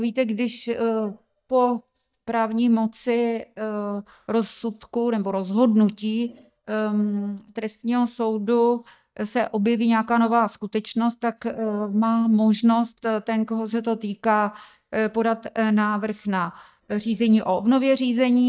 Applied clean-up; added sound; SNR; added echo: neural mask model DeepFilterNet 3.